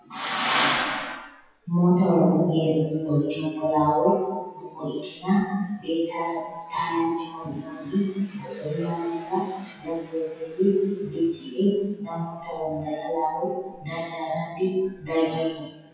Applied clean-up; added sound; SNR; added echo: classical method WPE with log-MMSE.